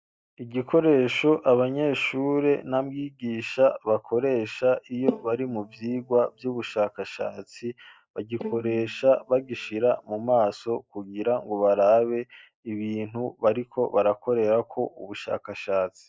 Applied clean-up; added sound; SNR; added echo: neural mask model DeepFilterNet 3.